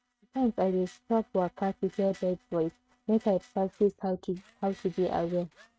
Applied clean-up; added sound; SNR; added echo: neural mask model RNNoise.